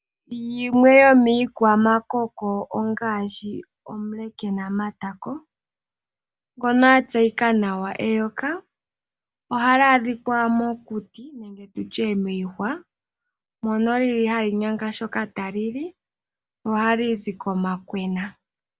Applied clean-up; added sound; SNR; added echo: none; none; none; none.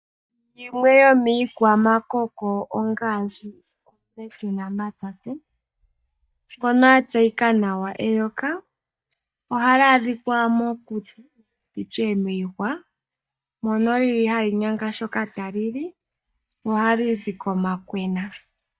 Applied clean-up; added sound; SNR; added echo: neural mask model DeepFilterNet 3.